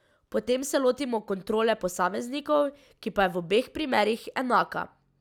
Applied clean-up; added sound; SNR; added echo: none; none; none; none.